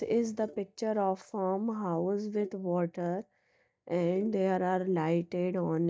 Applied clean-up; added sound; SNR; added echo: neural mask model DeepFilterNet 3.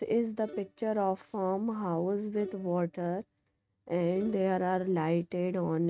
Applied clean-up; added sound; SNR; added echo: neural mask model RNNoise.